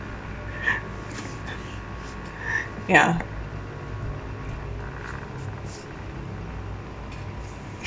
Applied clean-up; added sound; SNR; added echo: none; none; none; none.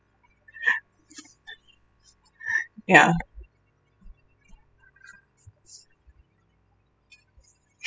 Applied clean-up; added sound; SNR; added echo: classical method spectral subtraction.